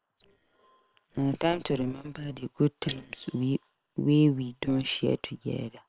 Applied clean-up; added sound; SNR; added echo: neural separator model SepFormer WHAM!.